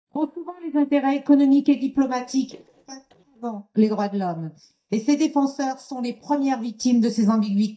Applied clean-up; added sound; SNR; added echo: neural mask model DeepFilterNet 3.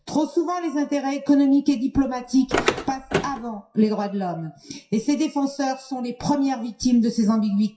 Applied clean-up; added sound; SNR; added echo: classical method WPE with log-MMSE.